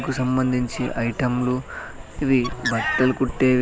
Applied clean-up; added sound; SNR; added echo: none; Writing + Bird; 12 dB; none.